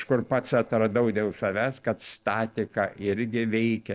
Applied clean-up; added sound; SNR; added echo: neural separator model SepFormer DNS4.